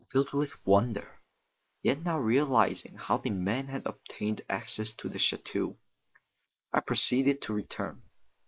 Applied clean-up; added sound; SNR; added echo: neural mask model Resemble Enhance denoiser.